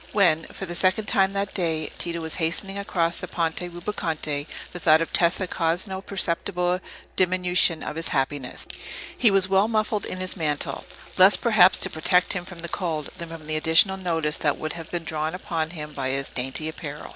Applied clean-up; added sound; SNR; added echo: none; Water tap, faucet; 18 dB; none.